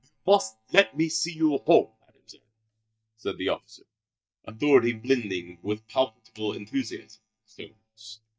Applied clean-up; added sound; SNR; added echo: neural mask model DeepFilterNet 3.